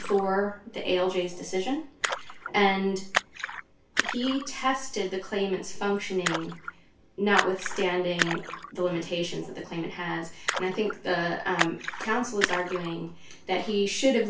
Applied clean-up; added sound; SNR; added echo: none; Splash, splatter; 7 dB; reverberation time 0.3 s.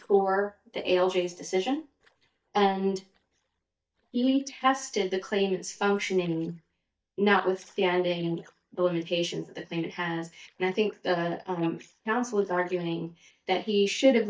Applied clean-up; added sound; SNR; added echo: neural mask model DeepFilterNet 3.